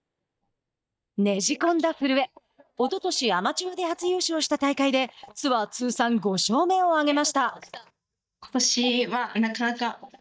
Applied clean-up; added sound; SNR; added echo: neural mask model DeepFilterNet 3.